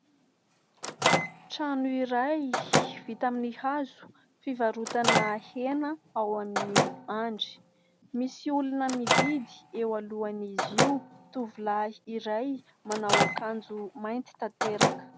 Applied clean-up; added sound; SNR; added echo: none; Microwave oven; 0 dB; none.